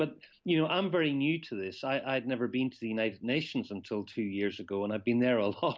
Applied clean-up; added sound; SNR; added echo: none; none; none; none.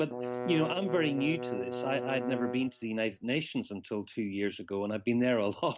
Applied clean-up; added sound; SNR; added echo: neural mask model RNNoise.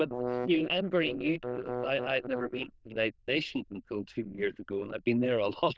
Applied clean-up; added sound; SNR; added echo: neural diffusion model UNIVERSE++.